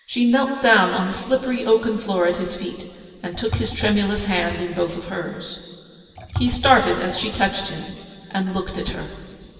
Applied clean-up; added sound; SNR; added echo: none; Liquid; 11 dB; reverberation time 2.9 s.